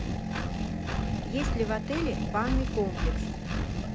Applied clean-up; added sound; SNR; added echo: none; Engine; -4 dB; none.